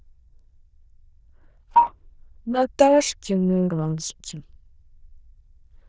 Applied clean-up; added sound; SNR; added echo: neural diffusion model UNIVERSE++.